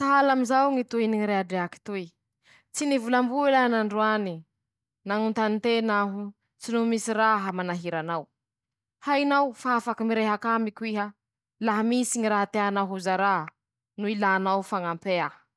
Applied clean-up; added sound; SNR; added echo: none; none; none; none.